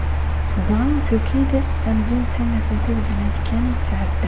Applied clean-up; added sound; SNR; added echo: none; Mechanical fan; -4 dB; reverberation time 0.3 s.